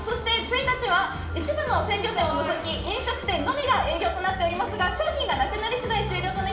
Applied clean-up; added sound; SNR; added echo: none; Mallet percussion; 19 dB; reverberation time 0.9 s.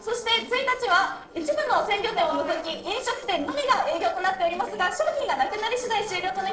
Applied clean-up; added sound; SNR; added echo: neural separator model SepFormer DNS4.